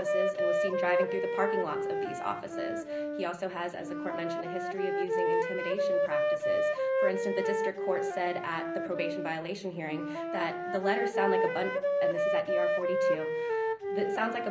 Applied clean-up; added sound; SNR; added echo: none; Wind instrument, woodwind instrument; -4 dB; reverberation time 0.5 s.